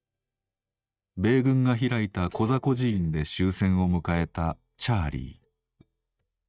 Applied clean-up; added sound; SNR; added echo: neural mask model DeepFilterNet 3.